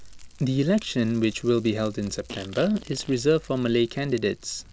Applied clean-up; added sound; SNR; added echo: none; Fire + Fart; 19 dB; none.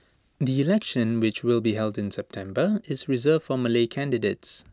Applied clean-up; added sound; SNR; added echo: none; none; none; none.